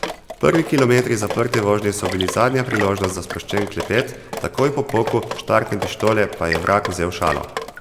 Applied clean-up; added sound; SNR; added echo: none; Tap / Fill (with liquid) / Trickle, dribble / Chirp, tweet / Engine + Drip; 9 dB; none.